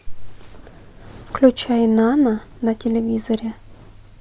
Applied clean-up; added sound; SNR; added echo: none; none; none; none.